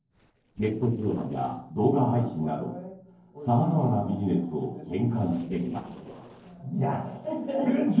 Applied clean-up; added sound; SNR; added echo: neural separator model SepFormer DNS4.